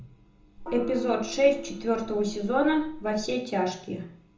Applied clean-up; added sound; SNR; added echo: none; Gong; 12 dB; reverberation time 0.5 s.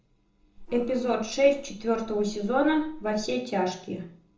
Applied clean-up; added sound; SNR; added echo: neural separator model SepFormer DNS4.